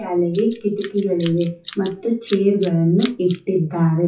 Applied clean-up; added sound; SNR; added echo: classical method WPE with log-MMSE.